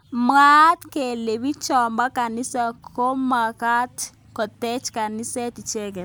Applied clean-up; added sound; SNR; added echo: none; none; none; none.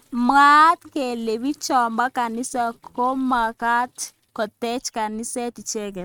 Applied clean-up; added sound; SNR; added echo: neural mask model RNNoise.